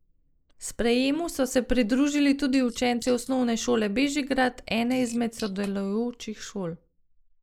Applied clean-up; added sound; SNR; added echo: neural mask model Resemble Enhance denoiser.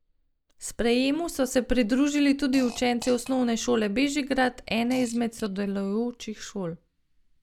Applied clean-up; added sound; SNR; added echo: neural mask model DeepFilterNet 3.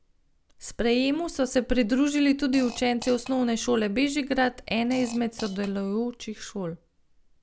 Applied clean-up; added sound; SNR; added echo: none; Fart; 20 dB; none.